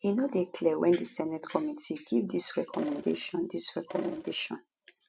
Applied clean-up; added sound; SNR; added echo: neural mask model RNNoise.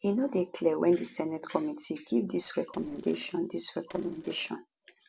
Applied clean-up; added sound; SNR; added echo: neural separator model SepFormer DNS4.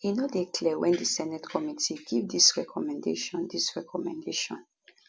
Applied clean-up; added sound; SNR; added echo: none; none; none; none.